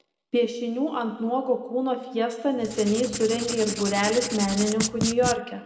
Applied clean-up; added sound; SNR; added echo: none; Writing; 6 dB; reverberation time 1.3 s.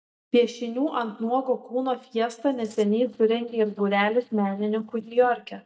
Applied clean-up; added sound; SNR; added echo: neural mask model DeepFilterNet 3.